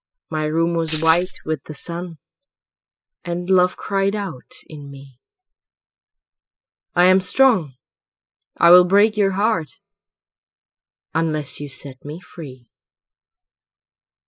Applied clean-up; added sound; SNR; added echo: classical method spectral subtraction.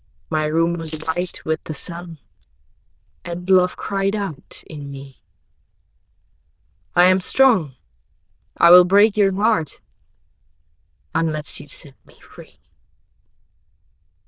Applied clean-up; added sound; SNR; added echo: neural diffusion model UNIVERSE++.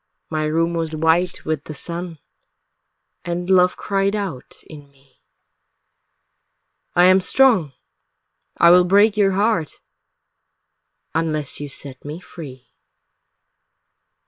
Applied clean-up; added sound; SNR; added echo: neural separator model SepFormer WHAM!.